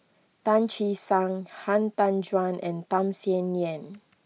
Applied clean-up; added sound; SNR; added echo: none; none; none; none.